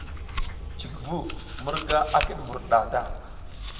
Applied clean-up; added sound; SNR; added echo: none; Chewing, mastication; 5 dB; reverberation time 1.3 s.